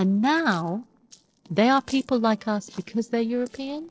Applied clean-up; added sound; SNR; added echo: neural separator model SepFormer DNS4.